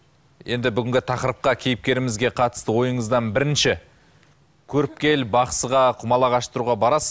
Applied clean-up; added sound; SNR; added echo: none; none; none; none.